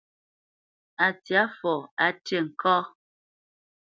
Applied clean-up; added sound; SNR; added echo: none; none; none; none.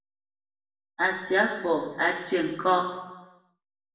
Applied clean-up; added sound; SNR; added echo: none; none; none; reverberation time 1.0 s.